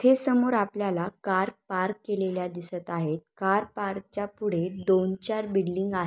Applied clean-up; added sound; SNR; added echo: none; none; none; none.